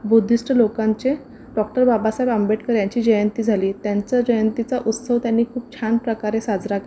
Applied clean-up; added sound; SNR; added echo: none; none; none; none.